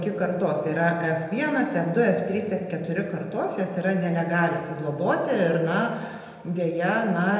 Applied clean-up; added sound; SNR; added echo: none; none; none; reverberation time 0.8 s.